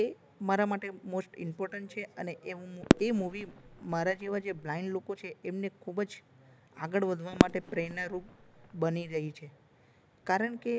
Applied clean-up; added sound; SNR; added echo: none; Fireworks; -2 dB; none.